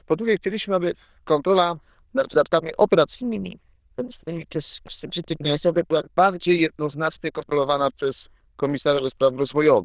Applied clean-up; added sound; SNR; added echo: neural diffusion model UNIVERSE++.